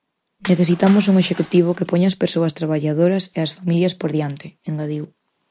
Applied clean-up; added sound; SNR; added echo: none; Shatter / Crushing; 18 dB; none.